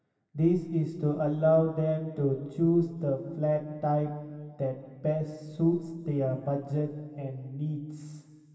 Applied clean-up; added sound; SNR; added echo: none; none; none; reverberation time 2.5 s.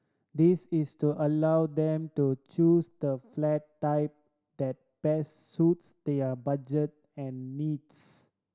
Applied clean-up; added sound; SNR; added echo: none; none; none; none.